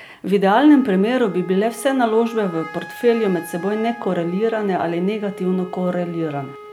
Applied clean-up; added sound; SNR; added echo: none; Wind instrument, woodwind instrument; 17 dB; none.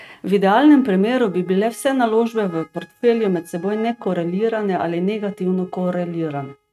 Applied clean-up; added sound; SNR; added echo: neural mask model RNNoise.